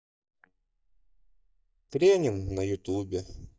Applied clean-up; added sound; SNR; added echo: neural mask model DeepFilterNet 3.